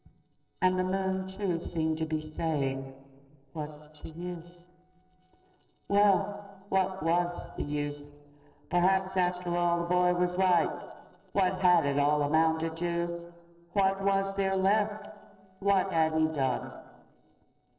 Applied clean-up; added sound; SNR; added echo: neural separator model SepFormer DNS4.